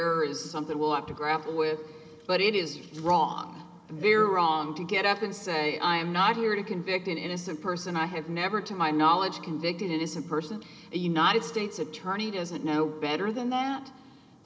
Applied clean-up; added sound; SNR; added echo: none; none; none; none.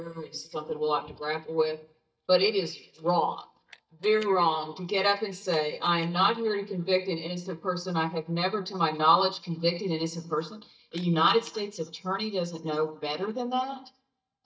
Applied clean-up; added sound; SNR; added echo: neural mask model DeepFilterNet 3.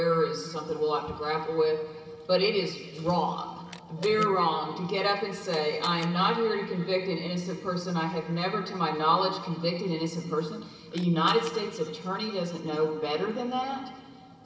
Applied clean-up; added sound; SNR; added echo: none; Camera; 20 dB; reverberation time 2.2 s.